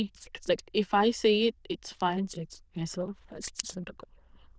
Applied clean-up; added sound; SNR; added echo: neural diffusion model UNIVERSE++.